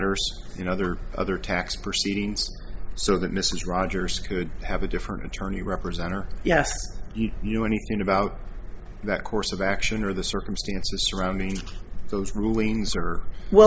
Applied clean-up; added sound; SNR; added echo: none; none; none; none.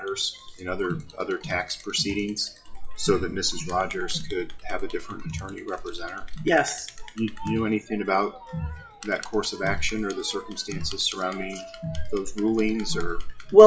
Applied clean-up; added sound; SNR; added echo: classical method WPE with log-MMSE.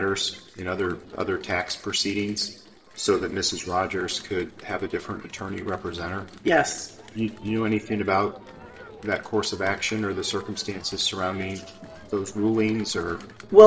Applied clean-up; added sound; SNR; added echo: neural separator model SepFormer DNS4.